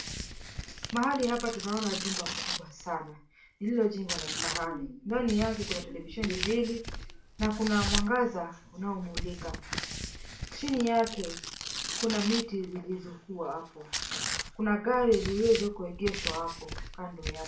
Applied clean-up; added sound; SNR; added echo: none; Tearing; 6 dB; reverberation time 0.3 s.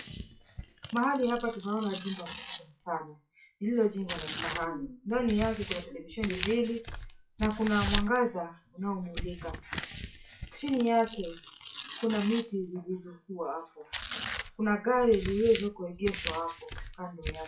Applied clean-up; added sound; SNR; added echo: classical method WPE with log-MMSE.